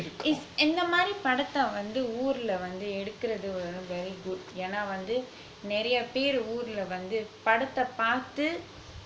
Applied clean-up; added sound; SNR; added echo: none; none; none; none.